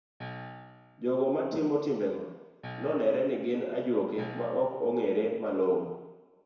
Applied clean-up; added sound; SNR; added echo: none; Piano; 16 dB; reverberation time 1.0 s.